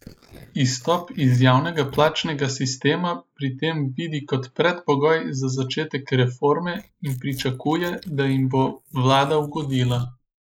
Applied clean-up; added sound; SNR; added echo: neural mask model Resemble Enhance denoiser.